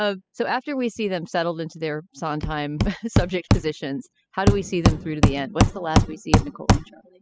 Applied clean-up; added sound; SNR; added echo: classical method spectral subtraction.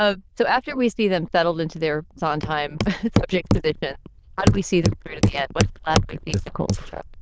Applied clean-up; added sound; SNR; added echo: neural diffusion model UNIVERSE++.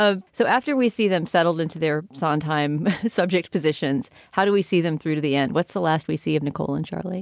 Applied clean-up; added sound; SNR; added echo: none; none; none; none.